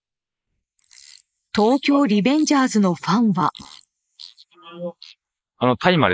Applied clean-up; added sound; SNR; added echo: neural mask model Resemble Enhance denoiser.